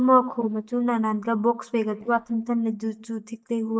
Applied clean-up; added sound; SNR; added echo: neural mask model DeepFilterNet 3.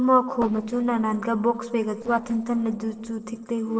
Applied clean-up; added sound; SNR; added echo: neural separator model SepFormer DNS4.